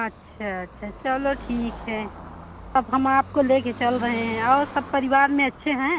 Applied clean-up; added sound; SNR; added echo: none; Car passing by / Traffic noise, roadway noise; 15 dB; none.